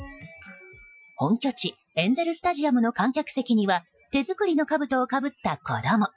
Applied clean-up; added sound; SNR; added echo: classical method Wiener filter.